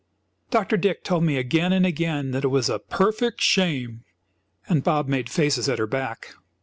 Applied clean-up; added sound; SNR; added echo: none; none; none; none.